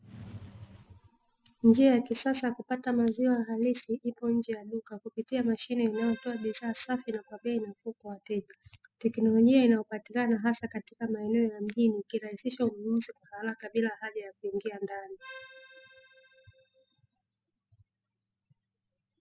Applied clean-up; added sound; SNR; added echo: classical method spectral subtraction.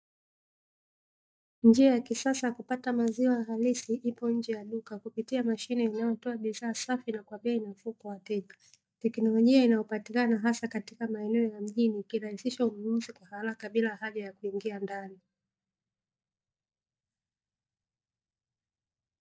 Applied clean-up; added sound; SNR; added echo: neural mask model DeepFilterNet 3.